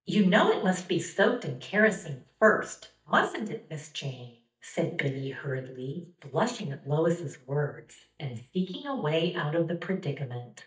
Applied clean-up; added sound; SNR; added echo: neural mask model DeepFilterNet 3.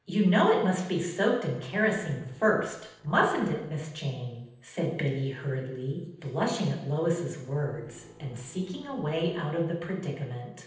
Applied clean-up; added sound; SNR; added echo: neural separator model SepFormer DNS4.